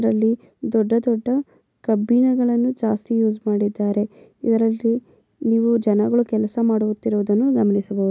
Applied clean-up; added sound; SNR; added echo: none; none; none; none.